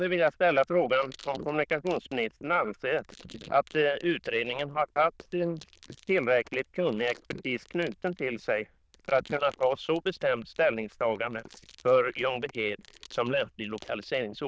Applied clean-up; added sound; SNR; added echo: neural diffusion model UNIVERSE++.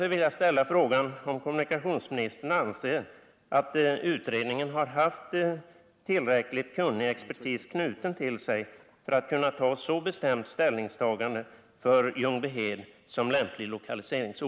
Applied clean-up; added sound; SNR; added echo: none; none; none; none.